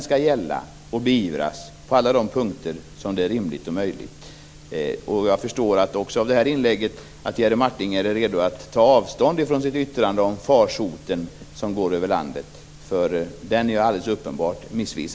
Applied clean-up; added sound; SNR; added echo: none; none; none; none.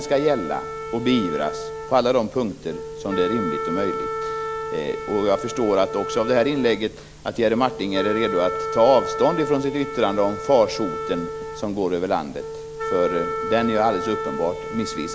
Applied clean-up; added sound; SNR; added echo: none; Wind instrument, woodwind instrument; 7 dB; none.